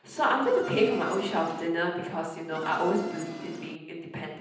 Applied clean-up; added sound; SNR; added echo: none; Insect; 11 dB; reverberation time 0.9 s.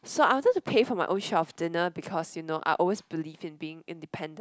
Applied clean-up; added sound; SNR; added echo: none; none; none; none.